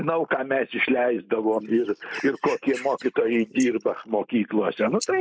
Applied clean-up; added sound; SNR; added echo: neural mask model Resemble Enhance denoiser.